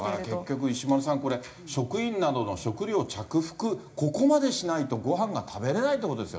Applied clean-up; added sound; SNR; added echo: none; none; none; reverberation time 0.4 s.